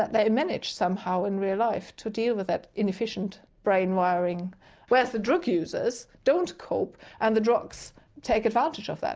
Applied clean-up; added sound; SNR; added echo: none; none; none; none.